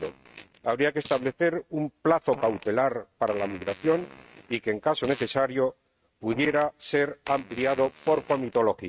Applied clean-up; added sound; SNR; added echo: neural mask model RNNoise.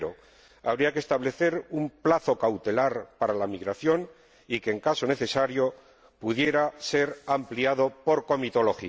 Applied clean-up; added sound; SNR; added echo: none; none; none; none.